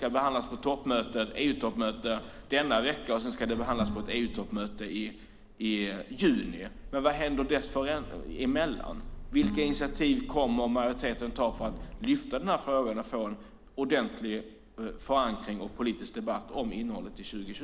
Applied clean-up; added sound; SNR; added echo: none; Bowed string instrument + Sliding door; 12 dB; none.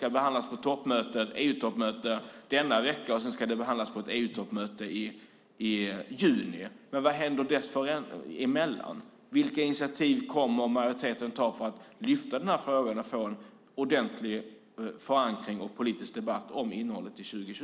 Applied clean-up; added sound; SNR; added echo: none; none; none; none.